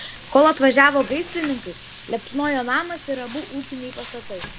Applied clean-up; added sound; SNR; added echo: none; Frying (food); 14 dB; none.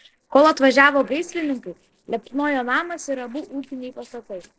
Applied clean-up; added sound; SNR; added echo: neural separator model SepFormer DNS4.